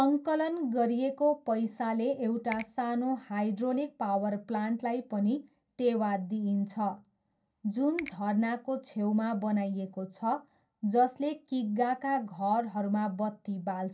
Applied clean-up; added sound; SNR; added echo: none; Finger snapping; 17 dB; reverberation time 0.2 s.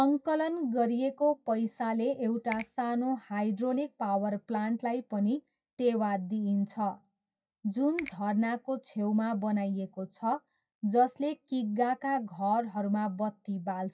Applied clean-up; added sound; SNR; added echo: classical method WPE with log-MMSE.